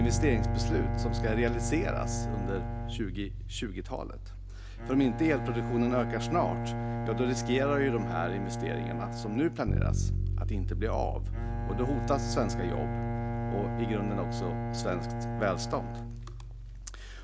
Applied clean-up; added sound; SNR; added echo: none; Bowed string instrument + Bass guitar; -1 dB; none.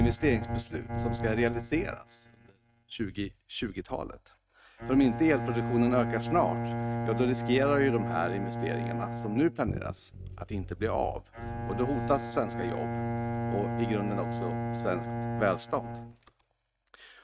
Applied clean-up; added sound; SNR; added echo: neural mask model RNNoise.